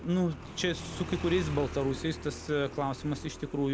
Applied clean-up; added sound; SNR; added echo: none; Motorcycle; 10 dB; none.